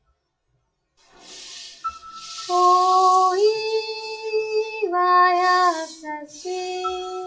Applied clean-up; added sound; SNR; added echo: classical method WPE with log-MMSE.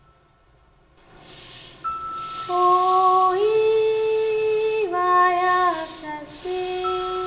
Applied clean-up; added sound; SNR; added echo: none; Piano; 16 dB; reverberation time 1.4 s.